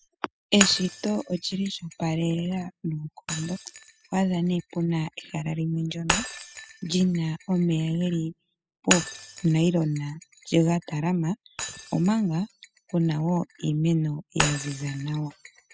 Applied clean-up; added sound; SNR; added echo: classical method spectral subtraction.